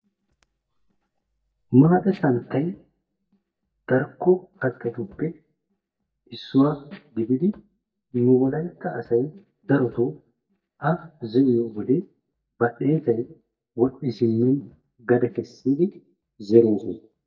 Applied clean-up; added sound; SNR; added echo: neural mask model DeepFilterNet 3.